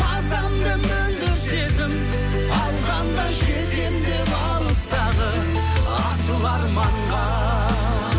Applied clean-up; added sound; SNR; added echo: none; none; none; none.